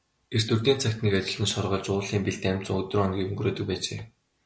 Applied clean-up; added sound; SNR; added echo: none; none; none; none.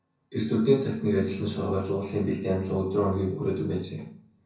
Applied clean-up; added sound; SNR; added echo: none; none; none; reverberation time 0.6 s.